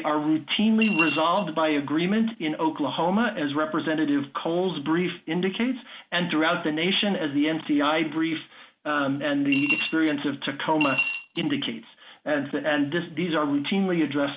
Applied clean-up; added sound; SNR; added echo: none; Coin (dropping) / Glass; 5 dB; none.